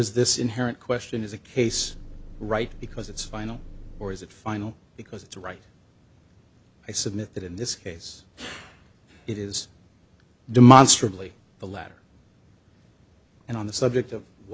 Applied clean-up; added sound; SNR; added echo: none; Engine; 14 dB; none.